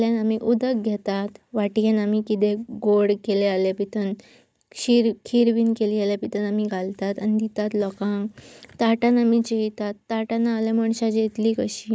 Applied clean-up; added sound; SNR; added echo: neural mask model Resemble Enhance denoiser.